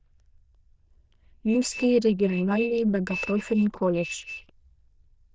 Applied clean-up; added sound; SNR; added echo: neural diffusion model UNIVERSE++.